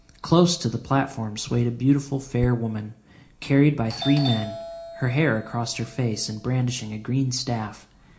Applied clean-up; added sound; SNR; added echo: none; Doorbell; 16 dB; reverberation time 0.4 s.